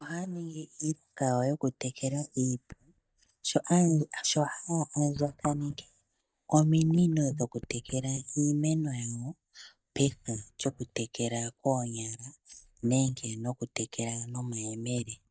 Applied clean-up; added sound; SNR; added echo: neural mask model DeepFilterNet 3.